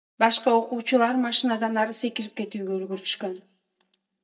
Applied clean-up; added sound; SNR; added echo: neural mask model DeepFilterNet 3.